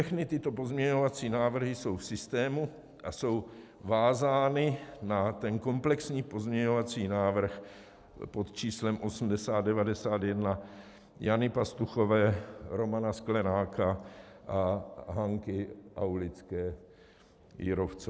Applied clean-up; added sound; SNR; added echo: none; none; none; none.